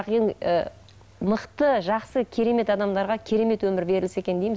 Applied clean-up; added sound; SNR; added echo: none; none; none; none.